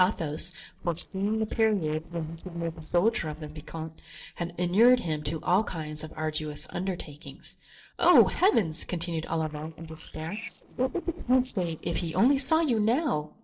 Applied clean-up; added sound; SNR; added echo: neural separator model SepFormer DNS4.